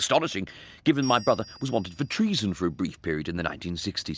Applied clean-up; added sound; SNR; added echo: none; Bell; 20 dB; none.